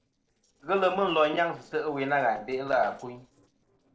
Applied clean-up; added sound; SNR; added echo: neural separator model SepFormer DNS4.